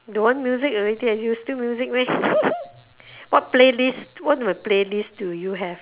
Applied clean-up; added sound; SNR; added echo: none; none; none; none.